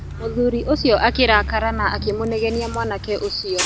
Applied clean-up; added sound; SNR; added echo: none; Bus; 8 dB; none.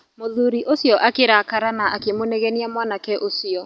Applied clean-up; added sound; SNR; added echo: none; none; none; none.